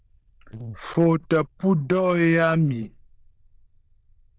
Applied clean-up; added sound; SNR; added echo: neural diffusion model UNIVERSE++.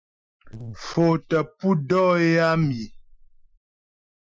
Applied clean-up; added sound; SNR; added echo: classical method Wiener filter.